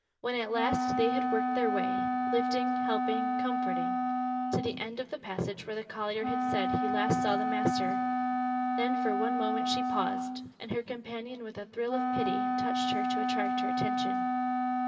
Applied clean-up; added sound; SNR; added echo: none; Wind instrument, woodwind instrument; -4 dB; reverberation time 2.9 s.